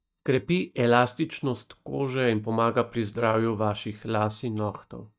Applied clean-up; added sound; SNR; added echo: neural mask model DeepFilterNet 3.